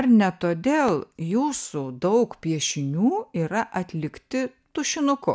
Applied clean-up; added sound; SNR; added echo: none; none; none; none.